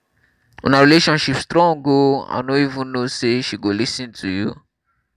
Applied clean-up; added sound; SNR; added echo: none; none; none; none.